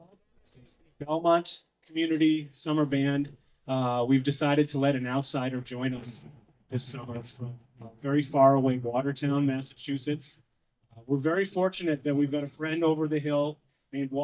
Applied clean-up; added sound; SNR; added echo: neural mask model DeepFilterNet 3.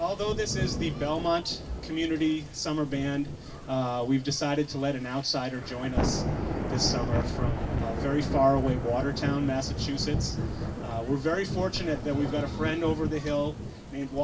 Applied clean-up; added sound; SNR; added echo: none; Thunder / Rain; 3 dB; none.